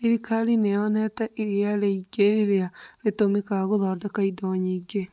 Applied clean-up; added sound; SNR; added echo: none; none; none; none.